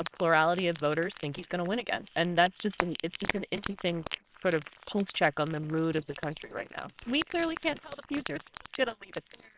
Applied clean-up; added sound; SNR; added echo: neural separator model SepFormer WHAMR!.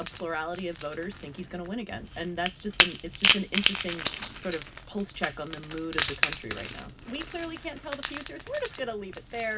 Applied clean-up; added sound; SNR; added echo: none; Crack / Crackle; -2 dB; reverberation time 0.4 s.